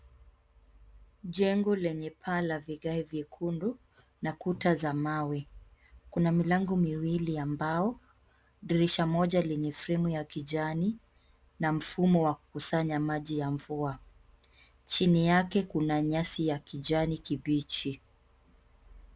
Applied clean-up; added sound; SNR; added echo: none; none; none; none.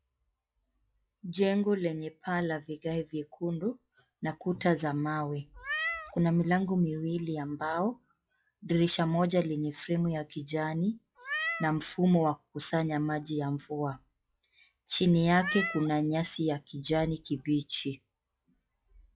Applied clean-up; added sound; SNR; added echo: classical method log-MMSE.